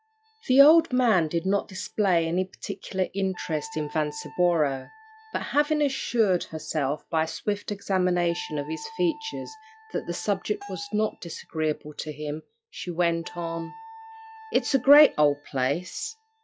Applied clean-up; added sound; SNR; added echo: classical method log-MMSE.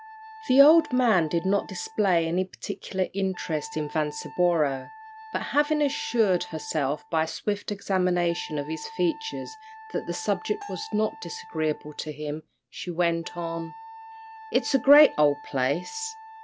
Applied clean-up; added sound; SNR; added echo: none; Bell + Wind instrument, woodwind instrument; 18 dB; none.